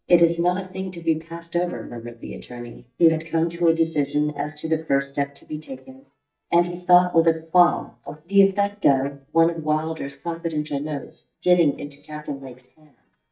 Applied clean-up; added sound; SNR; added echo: neural mask model DeepFilterNet 3.